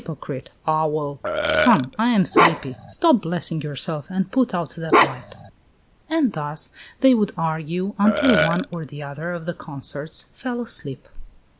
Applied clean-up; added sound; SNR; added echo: none; Burping, eructation + Bark; -2 dB; none.